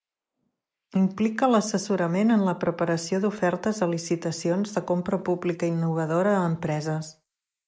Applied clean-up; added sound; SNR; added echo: neural mask model Resemble Enhance denoiser.